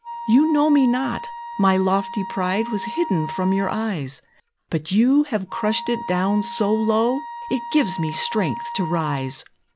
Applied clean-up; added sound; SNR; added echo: none; Wind instrument, woodwind instrument; 11 dB; none.